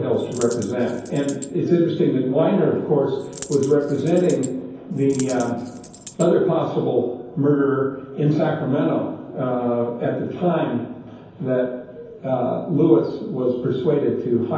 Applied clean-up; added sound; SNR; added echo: none; Coin (dropping); 18 dB; reverberation time 0.9 s.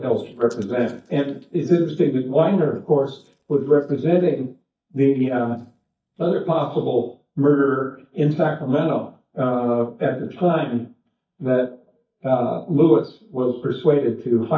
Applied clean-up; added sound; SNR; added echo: neural mask model DeepFilterNet 3.